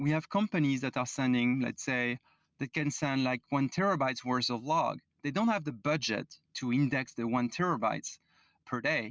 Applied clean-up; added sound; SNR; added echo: none; none; none; none.